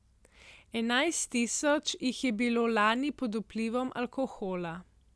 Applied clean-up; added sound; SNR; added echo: none; none; none; none.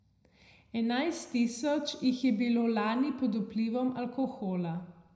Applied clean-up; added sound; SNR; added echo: none; none; none; reverberation time 0.8 s.